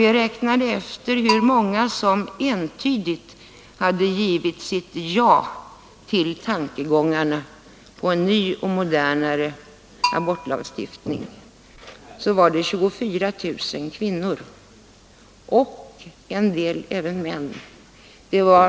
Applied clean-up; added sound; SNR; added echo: none; Bell; 11 dB; none.